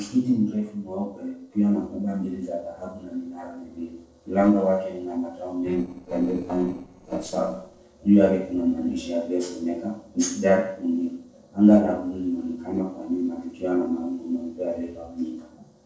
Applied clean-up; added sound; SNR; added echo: neural separator model SepFormer DNS4.